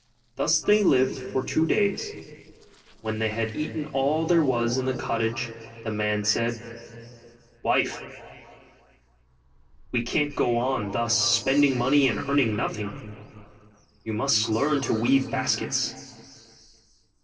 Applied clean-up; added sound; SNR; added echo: neural separator model SepFormer DNS4.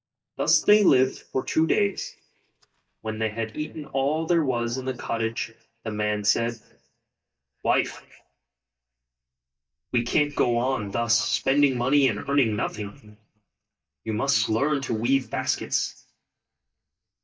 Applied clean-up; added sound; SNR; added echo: neural mask model DeepFilterNet 3.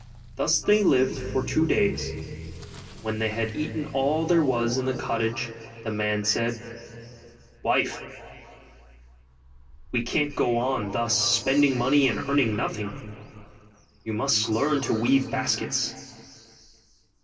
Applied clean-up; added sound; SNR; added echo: none; Accelerating, revving, vroom / Motor vehicle (road); 17 dB; reverberation time 3.0 s.